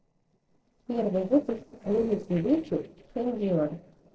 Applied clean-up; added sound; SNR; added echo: neural separator model SepFormer DNS4.